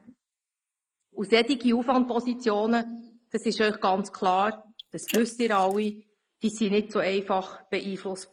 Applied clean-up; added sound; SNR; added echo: neural mask model Resemble Enhance denoiser.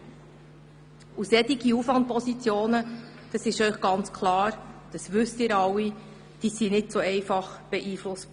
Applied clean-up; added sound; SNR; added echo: none; none; none; none.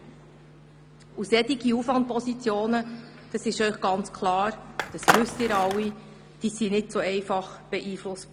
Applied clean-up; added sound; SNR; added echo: none; Skateboard; -1 dB; none.